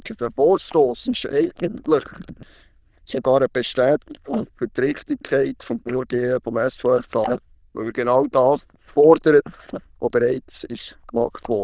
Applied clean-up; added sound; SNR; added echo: neural diffusion model UNIVERSE++.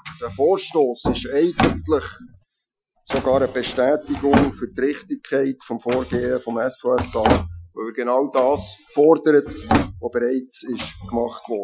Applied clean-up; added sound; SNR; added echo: classical method Wiener filter.